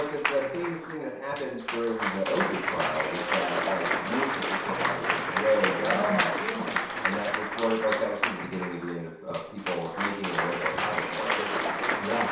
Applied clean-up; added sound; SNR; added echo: none; Applause / Cheering; -1 dB; reverberation time 0.7 s.